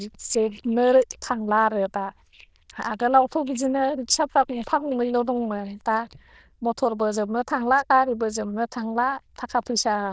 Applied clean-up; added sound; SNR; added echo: neural diffusion model UNIVERSE++.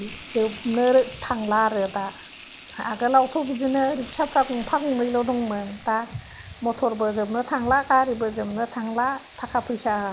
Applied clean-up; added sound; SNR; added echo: none; Frying (food); 18 dB; none.